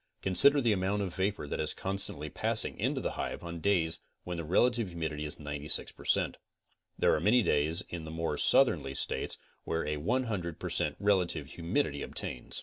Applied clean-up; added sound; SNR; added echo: none; none; none; none.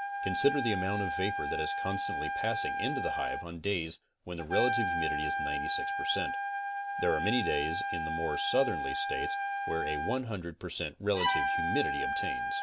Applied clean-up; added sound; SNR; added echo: none; Trumpet + Bowed string instrument; -1 dB; none.